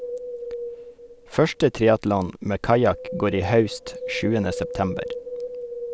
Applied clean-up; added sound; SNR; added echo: none; Wind; 10 dB; none.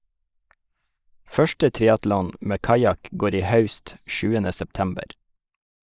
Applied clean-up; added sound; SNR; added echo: neural mask model Resemble Enhance denoiser.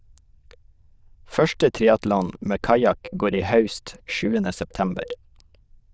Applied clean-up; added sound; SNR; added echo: neural diffusion model UNIVERSE++.